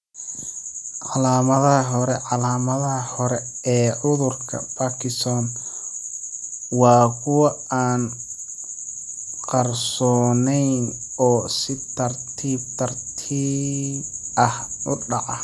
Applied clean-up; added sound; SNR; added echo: none; none; none; none.